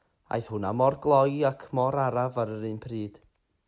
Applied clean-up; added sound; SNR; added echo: none; none; none; none.